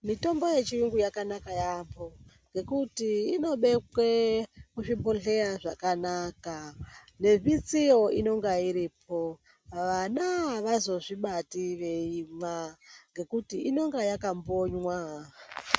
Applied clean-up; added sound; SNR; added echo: none; none; none; none.